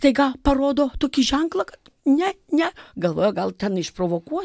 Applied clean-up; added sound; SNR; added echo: none; none; none; none.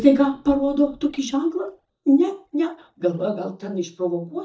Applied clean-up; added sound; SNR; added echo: neural mask model DeepFilterNet 3.